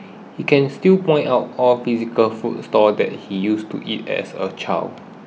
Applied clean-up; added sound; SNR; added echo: none; none; none; none.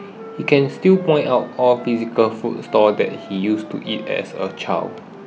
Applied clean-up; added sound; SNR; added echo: none; Wind instrument, woodwind instrument; 19 dB; none.